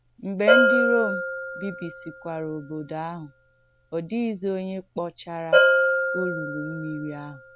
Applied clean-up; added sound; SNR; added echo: none; Bell; -5 dB; none.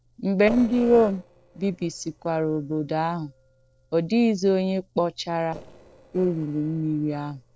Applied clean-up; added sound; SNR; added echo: neural separator model SepFormer DNS4.